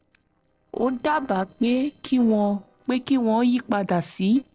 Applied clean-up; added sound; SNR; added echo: neural separator model SepFormer DNS4.